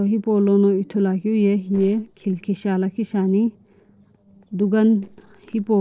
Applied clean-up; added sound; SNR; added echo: neural separator model SepFormer DNS4.